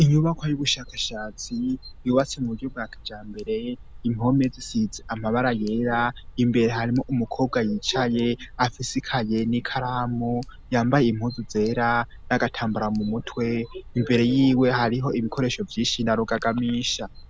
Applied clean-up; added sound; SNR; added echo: none; Tick; 18 dB; none.